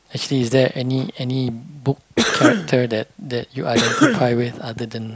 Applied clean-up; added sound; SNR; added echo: none; Cough; -1 dB; none.